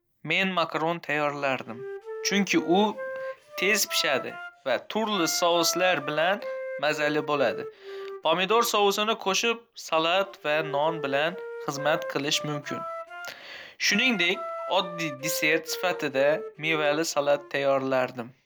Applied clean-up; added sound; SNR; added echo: none; Wind instrument, woodwind instrument; 12 dB; none.